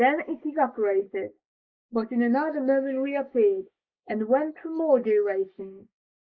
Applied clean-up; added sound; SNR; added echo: neural mask model Resemble Enhance denoiser.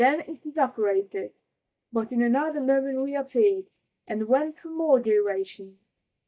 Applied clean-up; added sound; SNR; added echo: neural mask model DeepFilterNet 3.